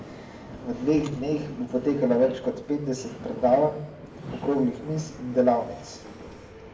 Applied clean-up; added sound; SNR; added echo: none; Subway, metro, underground; 15 dB; reverberation time 0.5 s.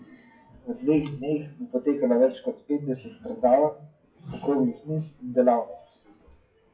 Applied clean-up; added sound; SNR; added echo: classical method WPE with log-MMSE.